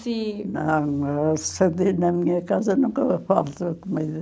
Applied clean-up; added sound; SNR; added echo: none; none; none; none.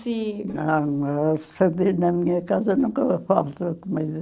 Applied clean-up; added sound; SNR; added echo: neural separator model SepFormer DNS4.